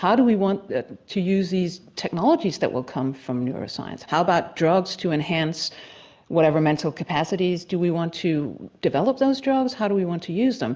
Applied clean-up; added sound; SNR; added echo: none; none; none; none.